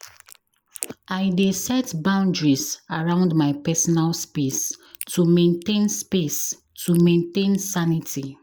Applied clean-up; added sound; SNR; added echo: neural mask model Resemble Enhance denoiser.